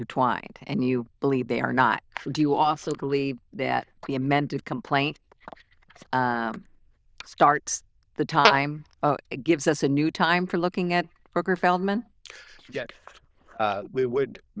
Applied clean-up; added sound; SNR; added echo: neural diffusion model UNIVERSE++.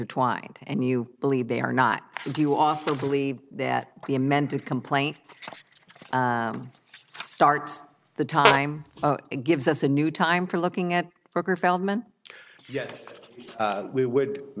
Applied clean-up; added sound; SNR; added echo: none; Fart; 0 dB; none.